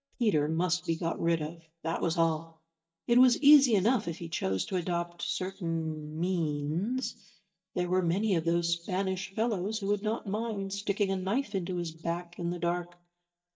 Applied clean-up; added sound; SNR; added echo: neural mask model DeepFilterNet 3.